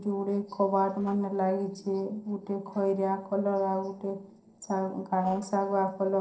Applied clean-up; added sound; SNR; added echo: neural separator model SepFormer DNS4.